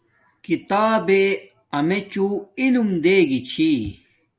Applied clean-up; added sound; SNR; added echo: none; none; none; none.